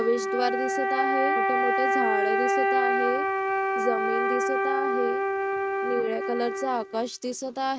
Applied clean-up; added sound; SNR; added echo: neural mask model RNNoise.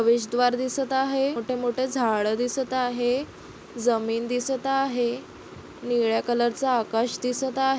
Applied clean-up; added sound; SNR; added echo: none; none; none; none.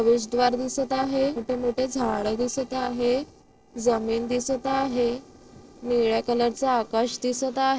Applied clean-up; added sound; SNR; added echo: neural separator model SepFormer DNS4.